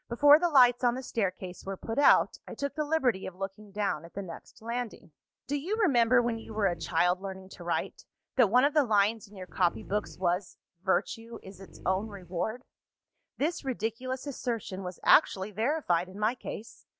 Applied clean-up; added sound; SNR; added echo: none; Dog; 18 dB; none.